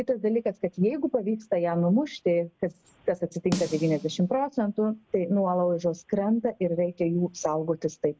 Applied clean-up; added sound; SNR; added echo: none; Snare drum; 11 dB; none.